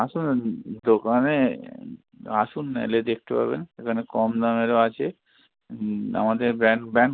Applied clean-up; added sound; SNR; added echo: none; none; none; none.